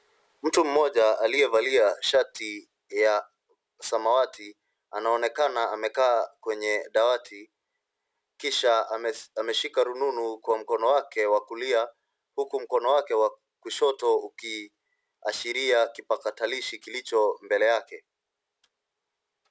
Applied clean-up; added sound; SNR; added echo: none; none; none; none.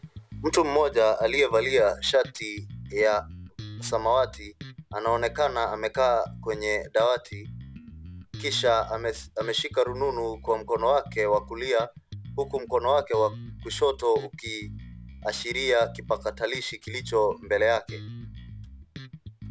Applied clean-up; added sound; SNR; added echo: none; Bass guitar; 15 dB; none.